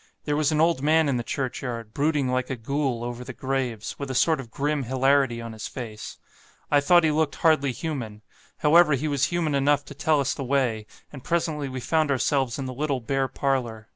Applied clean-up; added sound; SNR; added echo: none; none; none; none.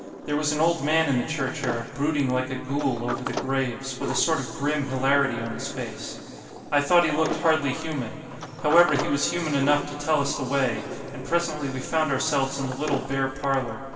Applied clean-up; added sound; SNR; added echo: none; Sliding door; 12 dB; reverberation time 2.4 s.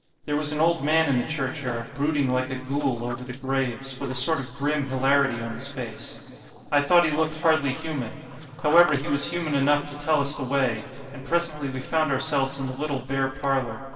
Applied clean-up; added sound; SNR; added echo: neural separator model SepFormer DNS4.